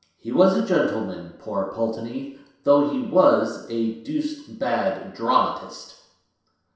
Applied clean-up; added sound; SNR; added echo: none; none; none; reverberation time 0.7 s.